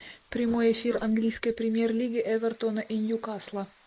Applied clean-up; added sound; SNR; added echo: neural mask model Resemble Enhance denoiser.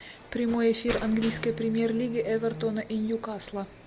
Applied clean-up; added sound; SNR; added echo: none; Bowed string instrument; 15 dB; none.